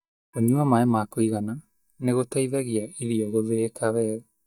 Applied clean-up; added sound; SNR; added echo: neural mask model DeepFilterNet 3.